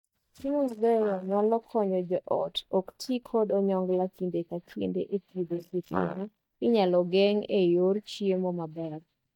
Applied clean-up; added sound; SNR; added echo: neural mask model DeepFilterNet 3.